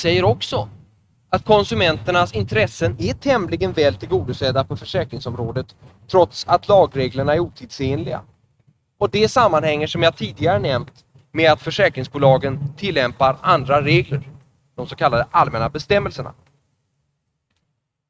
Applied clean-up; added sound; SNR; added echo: neural mask model RNNoise.